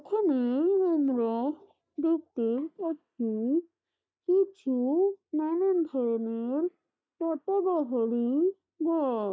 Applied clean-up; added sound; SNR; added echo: neural mask model DeepFilterNet 3.